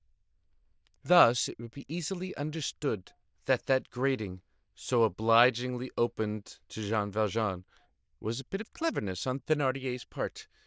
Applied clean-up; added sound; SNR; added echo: neural diffusion model UNIVERSE++.